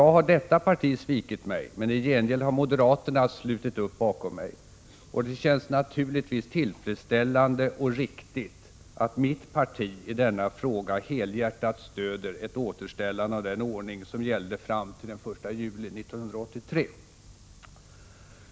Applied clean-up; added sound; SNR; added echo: none; none; none; none.